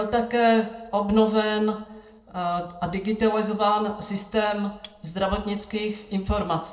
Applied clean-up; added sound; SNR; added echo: neural separator model SepFormer DNS4.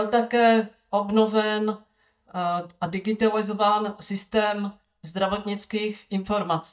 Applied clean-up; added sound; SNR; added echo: neural mask model DeepFilterNet 3.